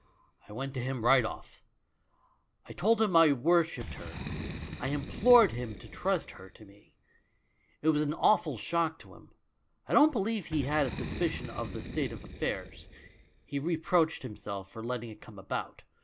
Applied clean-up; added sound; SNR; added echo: none; Boom; 14 dB; none.